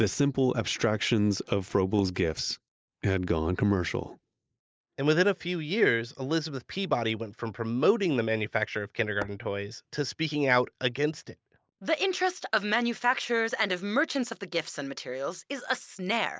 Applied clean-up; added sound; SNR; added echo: neural mask model Resemble Enhance denoiser.